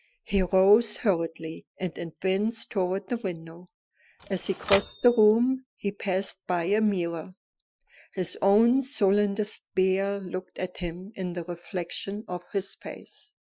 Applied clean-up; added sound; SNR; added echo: classical method Wiener filter.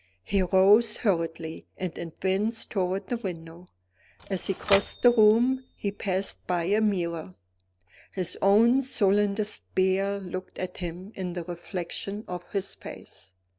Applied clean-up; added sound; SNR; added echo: none; Typewriter; 10 dB; none.